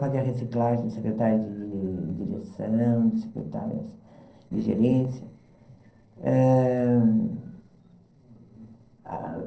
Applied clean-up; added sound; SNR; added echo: neural separator model SepFormer DNS4.